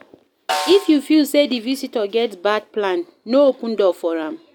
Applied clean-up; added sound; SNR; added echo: none; Snare drum; 12 dB; none.